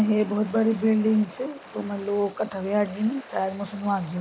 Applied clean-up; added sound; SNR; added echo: none; Waves, surf; 19 dB; none.